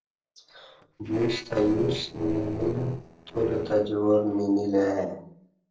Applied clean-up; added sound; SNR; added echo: neural separator model SepFormer DNS4.